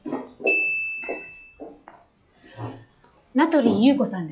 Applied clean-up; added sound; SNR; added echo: classical method log-MMSE.